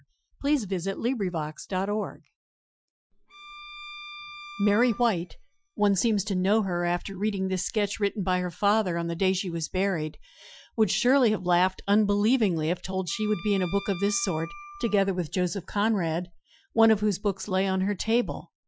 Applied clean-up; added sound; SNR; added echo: classical method Wiener filter.